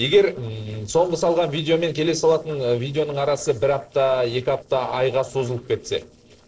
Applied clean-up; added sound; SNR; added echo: neural separator model SepFormer DNS4.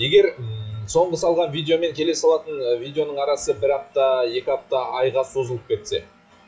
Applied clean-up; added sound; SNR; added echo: classical method WPE with log-MMSE.